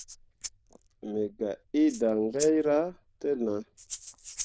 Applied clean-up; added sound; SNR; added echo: neural diffusion model UNIVERSE++.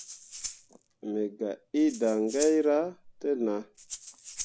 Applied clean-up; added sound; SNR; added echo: none; Rattle (instrument); 14 dB; none.